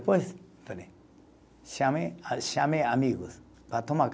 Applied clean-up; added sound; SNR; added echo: none; none; none; none.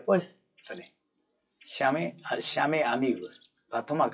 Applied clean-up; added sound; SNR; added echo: classical method WPE with log-MMSE.